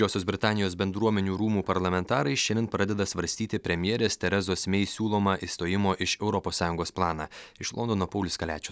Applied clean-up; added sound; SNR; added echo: none; none; none; none.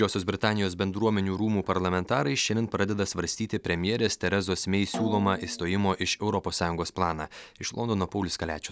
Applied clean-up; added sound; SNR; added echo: none; Snare drum; 12 dB; none.